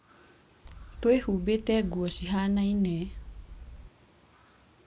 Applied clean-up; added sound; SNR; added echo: none; Scissors; 10 dB; none.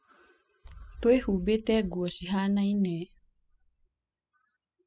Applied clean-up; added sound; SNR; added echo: classical method spectral subtraction.